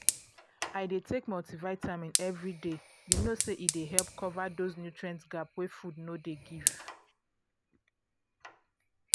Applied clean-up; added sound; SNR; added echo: none; Fire; -1 dB; none.